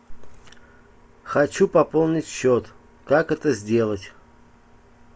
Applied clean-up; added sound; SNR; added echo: none; none; none; none.